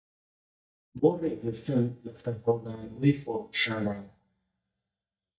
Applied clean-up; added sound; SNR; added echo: neural mask model DeepFilterNet 3.